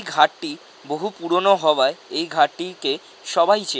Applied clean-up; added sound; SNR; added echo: none; none; none; none.